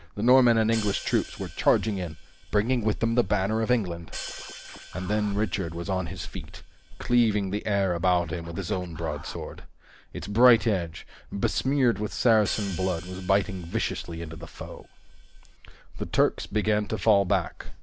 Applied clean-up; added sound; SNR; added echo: none; Hi-hat + Scratching (performance technique); 18 dB; none.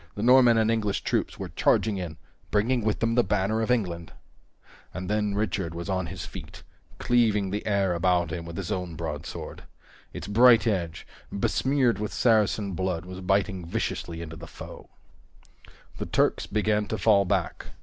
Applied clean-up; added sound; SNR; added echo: none; none; none; none.